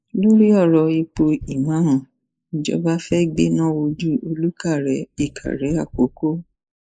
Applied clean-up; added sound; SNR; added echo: neural mask model Resemble Enhance denoiser.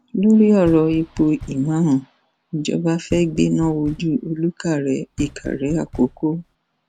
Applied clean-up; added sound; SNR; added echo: none; Knock; 18 dB; none.